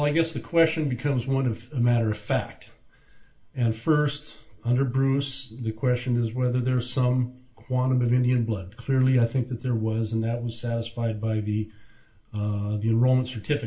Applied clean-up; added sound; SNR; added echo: none; none; none; reverberation time 0.2 s.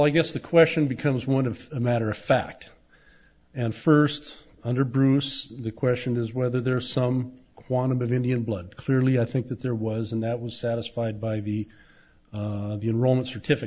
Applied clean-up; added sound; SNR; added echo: none; none; none; none.